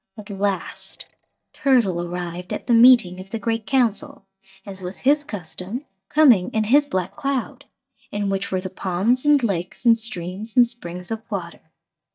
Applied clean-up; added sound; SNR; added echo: neural mask model DeepFilterNet 3.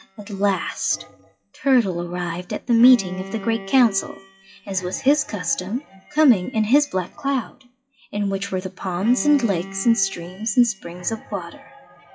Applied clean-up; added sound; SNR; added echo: classical method WPE with log-MMSE.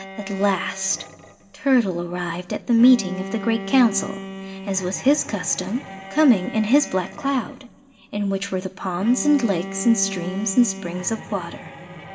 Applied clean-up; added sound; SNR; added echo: none; Bowed string instrument; 13 dB; reverberation time 1.1 s.